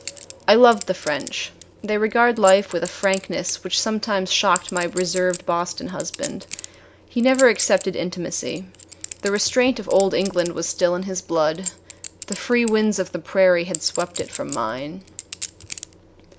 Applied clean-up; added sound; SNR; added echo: none; Chink, clink; 15 dB; none.